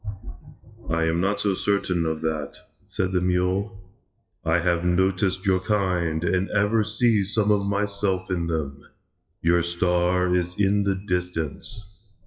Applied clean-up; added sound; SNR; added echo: classical method WPE with log-MMSE.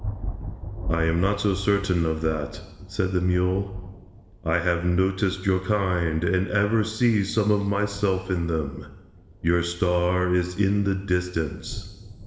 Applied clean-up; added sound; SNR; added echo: none; Thunder; 13 dB; reverberation time 1.0 s.